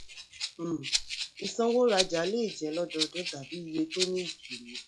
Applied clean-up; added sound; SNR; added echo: classical method log-MMSE.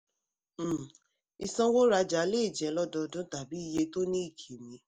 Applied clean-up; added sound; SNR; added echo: none; none; none; none.